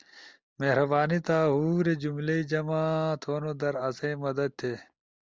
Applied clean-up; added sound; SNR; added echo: none; none; none; none.